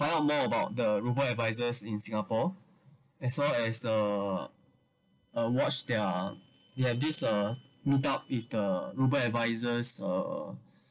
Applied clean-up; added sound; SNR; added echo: neural separator model SepFormer DNS4.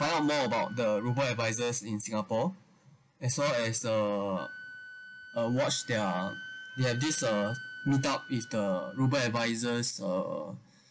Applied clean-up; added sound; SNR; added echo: none; Wind instrument, woodwind instrument; 17 dB; none.